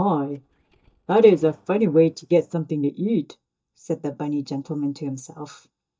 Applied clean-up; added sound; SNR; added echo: neural mask model DeepFilterNet 3.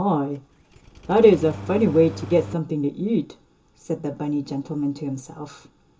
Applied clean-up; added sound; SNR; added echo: none; Engine starting; 13 dB; reverberation time 0.2 s.